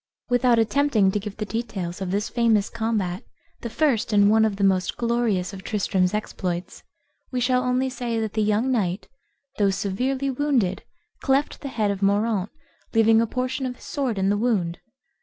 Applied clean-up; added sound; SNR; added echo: none; none; none; none.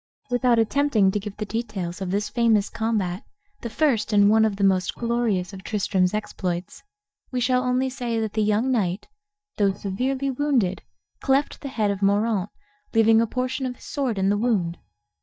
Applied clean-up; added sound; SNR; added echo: neural mask model DeepFilterNet 3.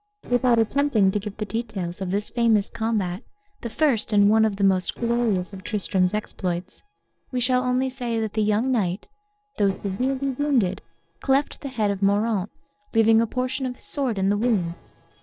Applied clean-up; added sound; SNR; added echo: neural separator model SepFormer DNS4.